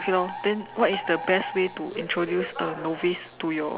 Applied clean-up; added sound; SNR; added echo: none; Alarm; 11 dB; none.